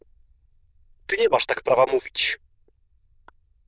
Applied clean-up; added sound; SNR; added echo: neural diffusion model UNIVERSE++.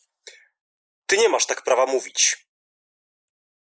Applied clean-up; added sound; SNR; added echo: neural mask model Resemble Enhance denoiser.